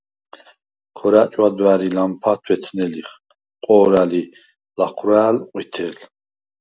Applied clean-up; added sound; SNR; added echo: none; none; none; none.